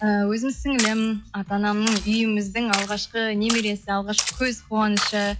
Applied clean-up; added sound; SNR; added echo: classical method log-MMSE.